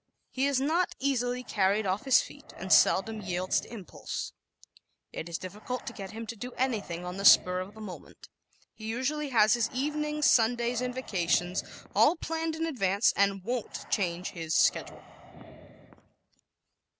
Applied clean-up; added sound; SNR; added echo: none; Breathing; 19 dB; none.